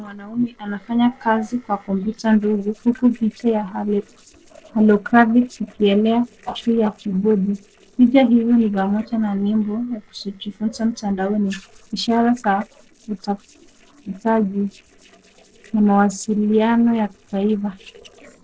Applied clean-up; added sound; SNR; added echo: neural separator model SepFormer DNS4.